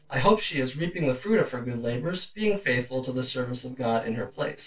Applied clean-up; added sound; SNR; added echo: neural separator model SepFormer DNS4.